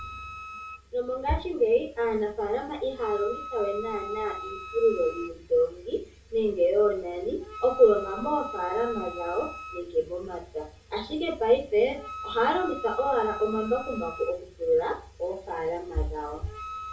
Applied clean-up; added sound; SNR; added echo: none; Wind instrument, woodwind instrument; 14 dB; reverberation time 0.3 s.